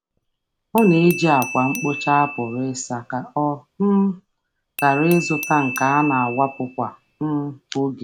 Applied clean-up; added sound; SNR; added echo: none; Glass / Bell; 12 dB; none.